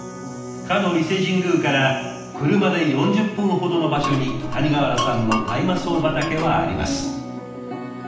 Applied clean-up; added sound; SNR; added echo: none; Glass; 8 dB; reverberation time 0.8 s.